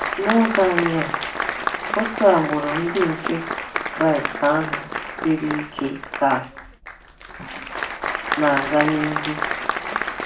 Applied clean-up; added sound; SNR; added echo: none; Applause; 4 dB; reverberation time 0.3 s.